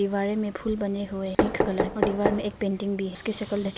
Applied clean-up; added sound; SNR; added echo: none; Knock; 3 dB; none.